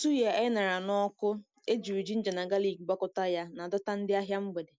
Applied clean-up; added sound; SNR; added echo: none; none; none; none.